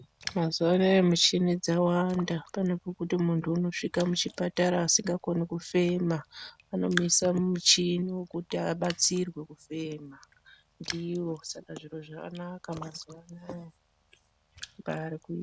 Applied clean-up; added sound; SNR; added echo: none; Raindrop; 19 dB; none.